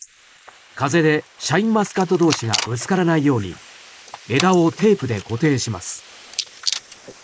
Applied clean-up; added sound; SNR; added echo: neural mask model Resemble Enhance denoiser.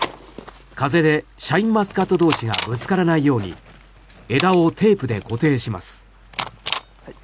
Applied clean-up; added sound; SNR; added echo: none; none; none; none.